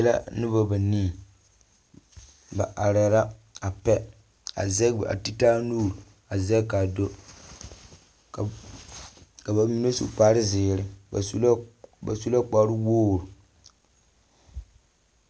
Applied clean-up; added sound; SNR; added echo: none; none; none; none.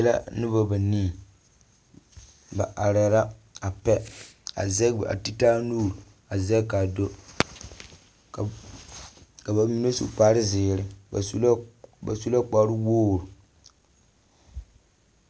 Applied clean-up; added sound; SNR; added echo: none; Fireworks; 19 dB; none.